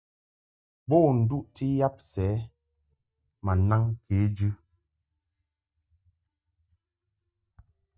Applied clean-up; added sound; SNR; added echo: neural mask model DeepFilterNet 3.